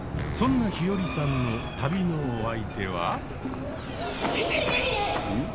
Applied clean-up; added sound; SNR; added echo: none; Chicken, rooster; 5 dB; none.